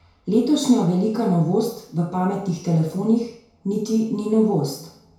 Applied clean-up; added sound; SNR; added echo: none; none; none; reverberation time 0.5 s.